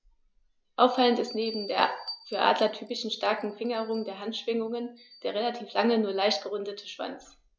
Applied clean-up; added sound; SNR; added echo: classical method log-MMSE.